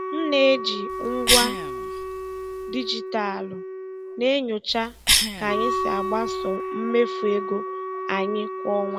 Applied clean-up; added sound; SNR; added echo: none; Cough + Wind instrument, woodwind instrument; 1 dB; none.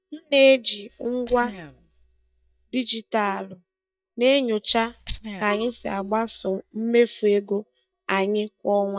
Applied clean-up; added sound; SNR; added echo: neural mask model DeepFilterNet 3.